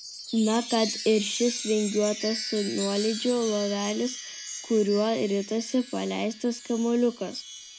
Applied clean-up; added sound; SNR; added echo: none; Chime; 11 dB; none.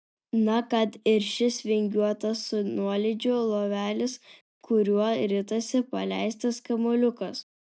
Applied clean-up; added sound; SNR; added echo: none; none; none; none.